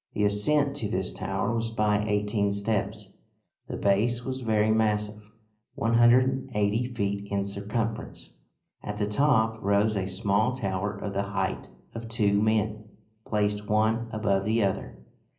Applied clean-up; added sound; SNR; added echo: none; none; none; reverberation time 0.5 s.